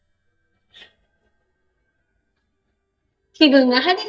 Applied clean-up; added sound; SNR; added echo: neural mask model DeepFilterNet 3.